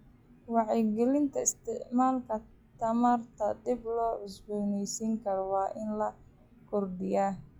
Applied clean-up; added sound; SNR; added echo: classical method log-MMSE.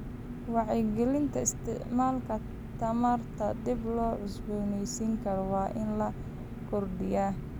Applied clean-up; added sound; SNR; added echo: none; Engine; 7 dB; none.